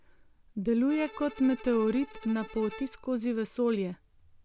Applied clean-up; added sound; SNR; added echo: none; Bowed string instrument; 19 dB; none.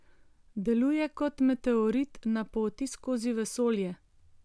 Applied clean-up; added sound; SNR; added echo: none; none; none; none.